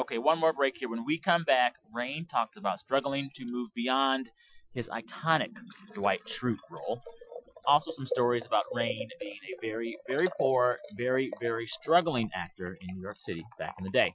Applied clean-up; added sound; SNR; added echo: classical method Wiener filter.